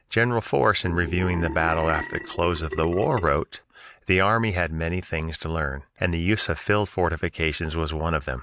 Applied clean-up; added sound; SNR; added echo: neural mask model RNNoise.